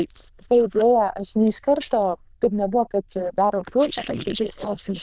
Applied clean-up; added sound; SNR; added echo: neural diffusion model UNIVERSE++.